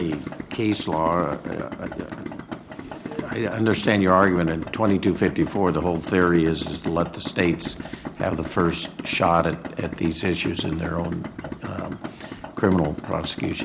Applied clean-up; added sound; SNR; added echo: none; Idling; 10 dB; none.